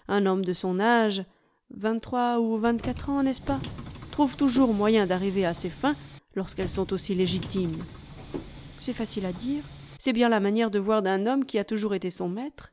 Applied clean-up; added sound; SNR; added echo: none; Subway, metro, underground; 13 dB; none.